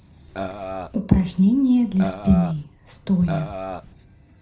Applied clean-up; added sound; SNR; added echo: none; Burping, eructation; 9 dB; reverberation time 0.4 s.